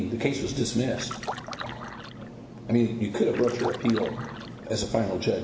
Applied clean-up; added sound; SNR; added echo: none; Splash, splatter; 10 dB; reverberation time 0.8 s.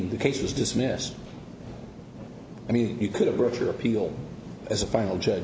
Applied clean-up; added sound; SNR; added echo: none; none; none; none.